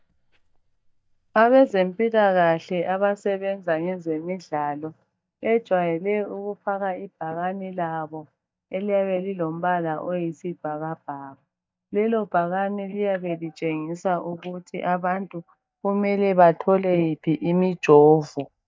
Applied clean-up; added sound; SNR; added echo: neural mask model DeepFilterNet 3.